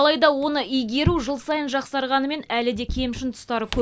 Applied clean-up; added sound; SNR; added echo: none; Drawer open or close; 11 dB; none.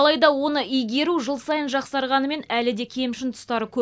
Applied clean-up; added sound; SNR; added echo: none; none; none; none.